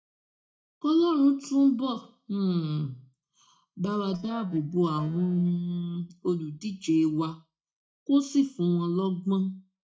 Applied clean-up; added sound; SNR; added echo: neural mask model DeepFilterNet 3.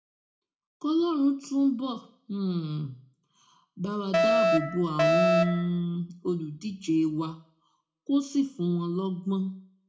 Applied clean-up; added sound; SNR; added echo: none; Alarm; -5 dB; reverberation time 0.4 s.